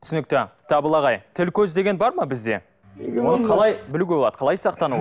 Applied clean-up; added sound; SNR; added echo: none; none; none; none.